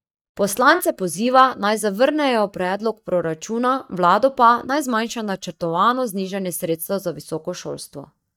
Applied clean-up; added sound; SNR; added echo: neural mask model DeepFilterNet 3.